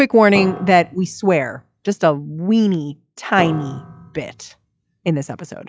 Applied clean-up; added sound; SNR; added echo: classical method log-MMSE.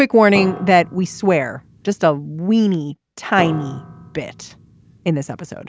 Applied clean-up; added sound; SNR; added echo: none; Piano; 15 dB; none.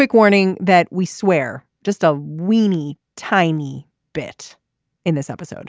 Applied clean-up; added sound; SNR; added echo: none; none; none; none.